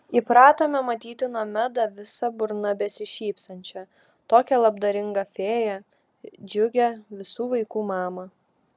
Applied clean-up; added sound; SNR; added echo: none; none; none; none.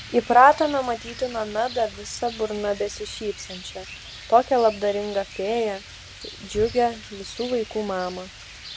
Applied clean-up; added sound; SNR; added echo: none; Rain; 16 dB; none.